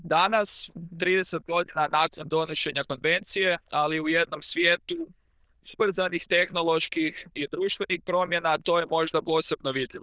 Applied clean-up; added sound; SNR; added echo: neural diffusion model UNIVERSE++.